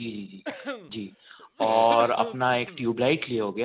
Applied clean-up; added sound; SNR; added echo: none; Cough; 10 dB; none.